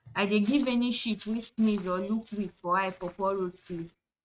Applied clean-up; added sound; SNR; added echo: neural mask model RNNoise.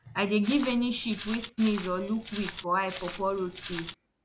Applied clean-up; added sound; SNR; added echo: none; Walk, footsteps; 12 dB; none.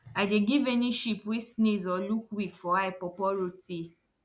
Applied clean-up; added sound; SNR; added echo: none; none; none; none.